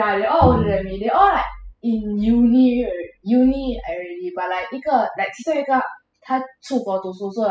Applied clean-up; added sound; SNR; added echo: classical method spectral subtraction.